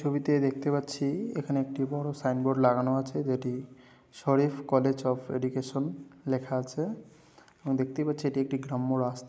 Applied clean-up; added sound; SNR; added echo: none; none; none; none.